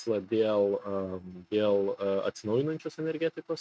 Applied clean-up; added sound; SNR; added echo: neural mask model RNNoise.